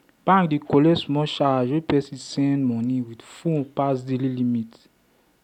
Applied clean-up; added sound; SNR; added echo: none; none; none; none.